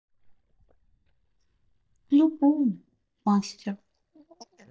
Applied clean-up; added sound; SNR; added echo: neural mask model DeepFilterNet 3.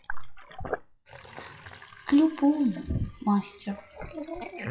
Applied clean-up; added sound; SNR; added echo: classical method WPE with log-MMSE.